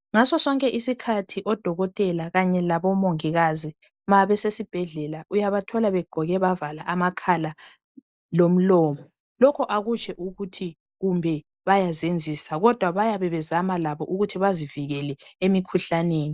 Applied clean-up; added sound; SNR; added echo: neural mask model Resemble Enhance denoiser.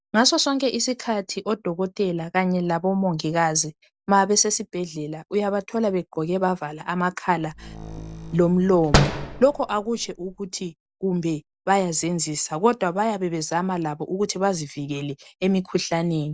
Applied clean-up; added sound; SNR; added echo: none; Slam; 4 dB; none.